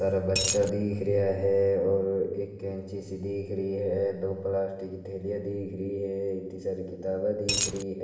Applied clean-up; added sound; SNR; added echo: none; Coin (dropping); -1 dB; reverberation time 0.9 s.